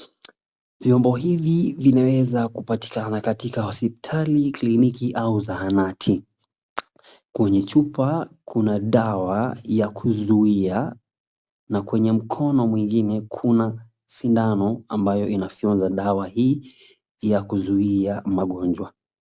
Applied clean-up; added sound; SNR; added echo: none; none; none; none.